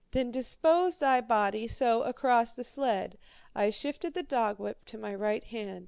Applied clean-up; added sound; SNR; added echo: none; none; none; none.